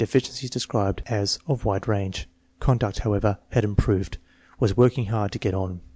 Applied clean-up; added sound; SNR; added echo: none; none; none; none.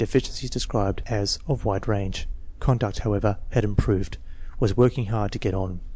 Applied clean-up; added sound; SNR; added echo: none; Bark; 8 dB; none.